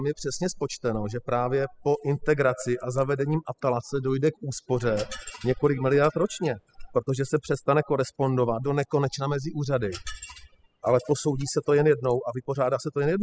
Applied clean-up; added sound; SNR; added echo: classical method spectral subtraction.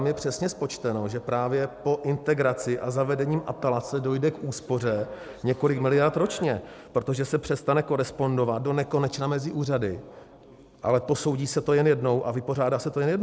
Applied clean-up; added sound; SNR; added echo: none; none; none; none.